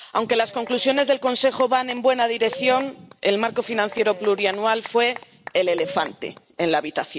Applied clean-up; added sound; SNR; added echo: none; Applause / Cheering / Clapping; 16 dB; none.